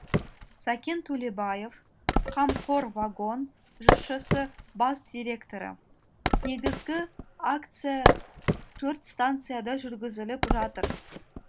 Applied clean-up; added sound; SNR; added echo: none; Wood; -2 dB; none.